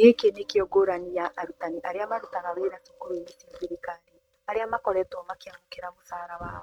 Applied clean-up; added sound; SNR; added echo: neural mask model RNNoise.